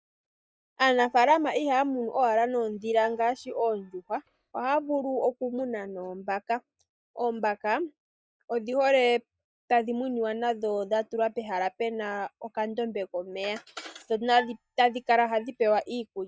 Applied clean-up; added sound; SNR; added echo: neural mask model DeepFilterNet 3.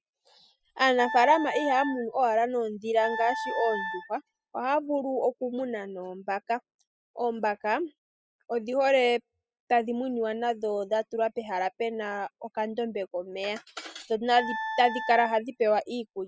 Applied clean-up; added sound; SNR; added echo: classical method spectral subtraction.